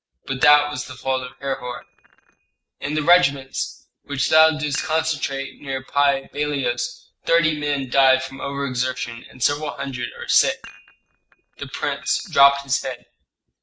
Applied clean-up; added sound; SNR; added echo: neural mask model RNNoise.